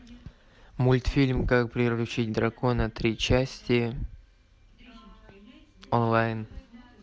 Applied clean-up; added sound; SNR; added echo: none; none; none; none.